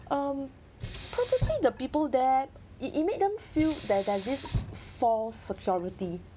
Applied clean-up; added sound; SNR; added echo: none; Sink (filling or washing); 11 dB; none.